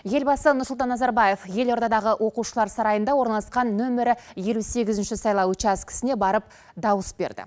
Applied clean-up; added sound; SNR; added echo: none; none; none; none.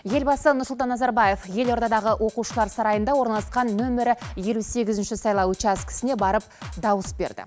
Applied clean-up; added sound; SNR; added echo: none; Drum kit; 16 dB; none.